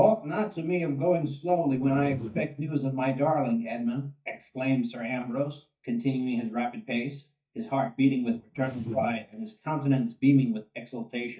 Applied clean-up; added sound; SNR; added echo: neural mask model DeepFilterNet 3.